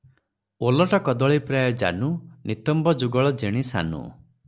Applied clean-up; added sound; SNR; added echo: none; none; none; none.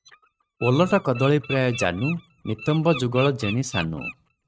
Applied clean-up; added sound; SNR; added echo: neural mask model RNNoise.